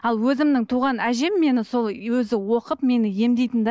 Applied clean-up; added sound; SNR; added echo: none; none; none; none.